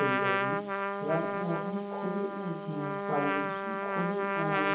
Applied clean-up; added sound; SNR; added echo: none; Trumpet; -3 dB; reverberation time 0.7 s.